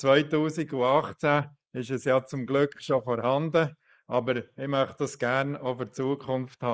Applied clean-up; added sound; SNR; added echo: neural mask model Resemble Enhance denoiser.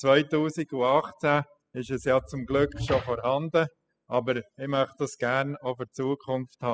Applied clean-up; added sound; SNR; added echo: classical method spectral subtraction.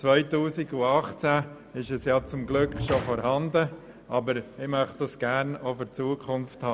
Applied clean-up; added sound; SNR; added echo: none; Sliding door; 10 dB; none.